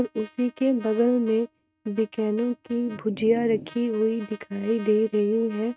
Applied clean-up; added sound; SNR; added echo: neural mask model RNNoise.